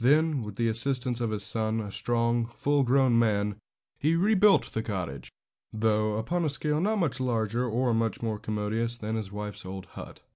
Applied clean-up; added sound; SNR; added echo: none; none; none; none.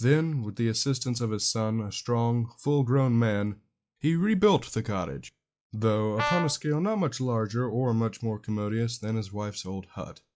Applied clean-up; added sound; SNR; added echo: classical method log-MMSE.